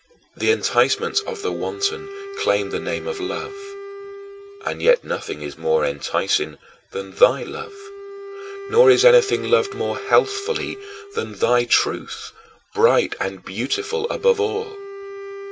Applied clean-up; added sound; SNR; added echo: none; Wind instrument, woodwind instrument; 14 dB; none.